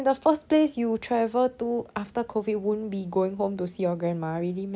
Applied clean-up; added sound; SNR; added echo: none; none; none; none.